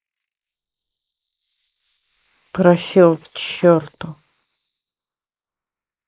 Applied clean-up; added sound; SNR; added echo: neural mask model Resemble Enhance denoiser.